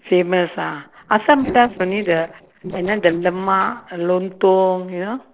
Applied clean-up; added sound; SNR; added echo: neural separator model SepFormer DNS4.